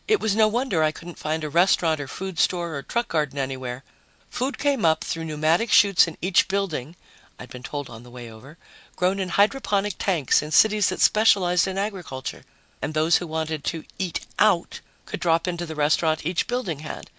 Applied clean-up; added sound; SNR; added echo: none; none; none; none.